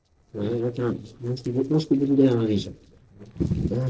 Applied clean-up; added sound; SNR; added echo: neural separator model SepFormer DNS4.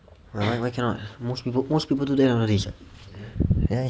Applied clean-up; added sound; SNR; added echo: none; none; none; none.